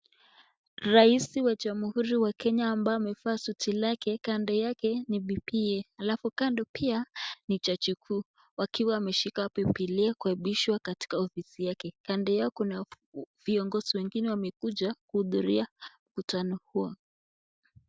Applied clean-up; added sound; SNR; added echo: none; none; none; none.